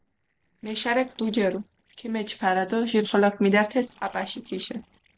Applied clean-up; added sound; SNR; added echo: neural separator model SepFormer DNS4.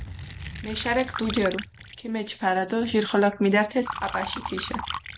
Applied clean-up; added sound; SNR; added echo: none; Liquid; 10 dB; none.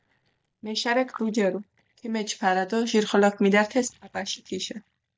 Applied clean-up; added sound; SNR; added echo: neural mask model DeepFilterNet 3.